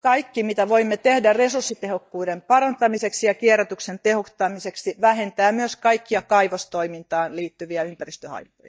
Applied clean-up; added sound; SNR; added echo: neural mask model DeepFilterNet 3.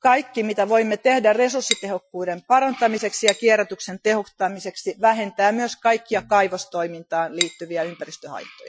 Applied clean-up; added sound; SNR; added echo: classical method Wiener filter.